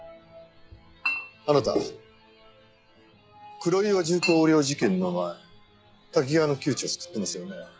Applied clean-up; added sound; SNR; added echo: classical method log-MMSE.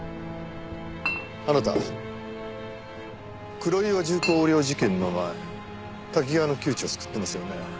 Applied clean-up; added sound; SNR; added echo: none; Chink, clink; 11 dB; none.